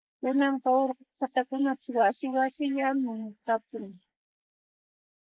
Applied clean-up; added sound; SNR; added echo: neural mask model Resemble Enhance denoiser.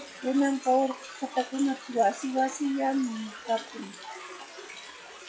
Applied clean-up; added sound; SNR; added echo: classical method log-MMSE.